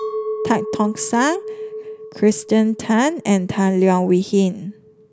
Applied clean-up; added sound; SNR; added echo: none; Chink, clink; 12 dB; none.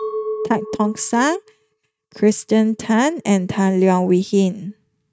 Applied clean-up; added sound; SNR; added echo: neural mask model RNNoise.